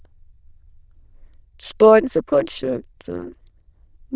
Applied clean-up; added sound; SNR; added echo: neural diffusion model UNIVERSE++.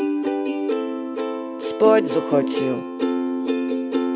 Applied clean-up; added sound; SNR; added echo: none; Plucked string instrument; -2 dB; none.